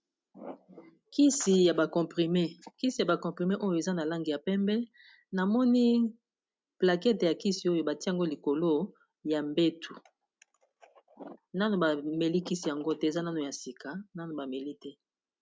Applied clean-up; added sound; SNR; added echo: none; none; none; none.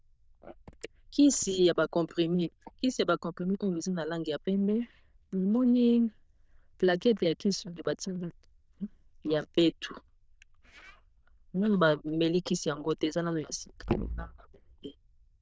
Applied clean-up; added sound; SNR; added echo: neural diffusion model UNIVERSE++.